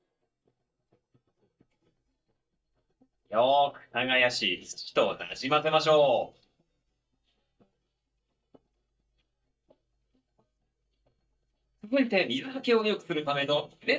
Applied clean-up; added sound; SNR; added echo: neural mask model DeepFilterNet 3.